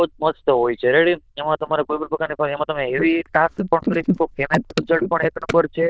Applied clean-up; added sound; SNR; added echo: neural diffusion model UNIVERSE++.